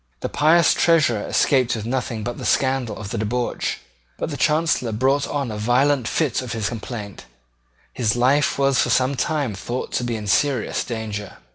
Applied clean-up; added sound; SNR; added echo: none; none; none; none.